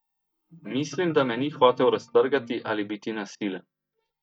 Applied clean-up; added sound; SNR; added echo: neural mask model DeepFilterNet 3.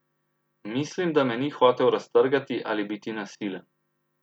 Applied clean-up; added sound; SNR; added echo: none; none; none; none.